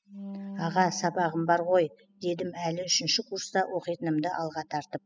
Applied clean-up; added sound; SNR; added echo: classical method spectral subtraction.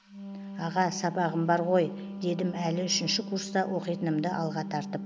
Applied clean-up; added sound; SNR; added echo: none; Wind instrument, woodwind instrument; 9 dB; none.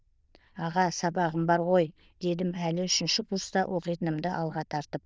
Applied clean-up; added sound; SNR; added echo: neural diffusion model UNIVERSE++.